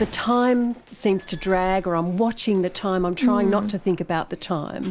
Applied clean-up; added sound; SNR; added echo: none; Slam; 19 dB; none.